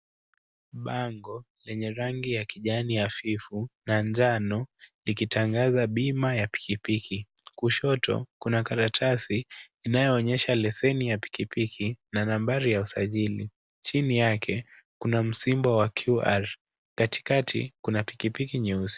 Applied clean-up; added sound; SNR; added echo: none; none; none; none.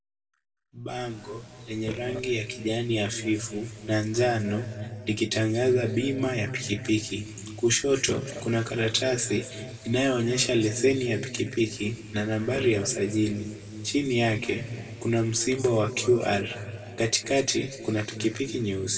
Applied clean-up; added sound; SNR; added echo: none; Burping, eructation; 19 dB; reverberation time 2.6 s.